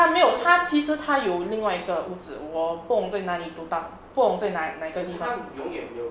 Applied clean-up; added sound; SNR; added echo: none; none; none; none.